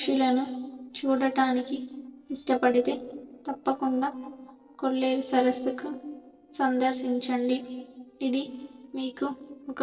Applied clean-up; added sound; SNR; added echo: neural separator model SepFormer DNS4.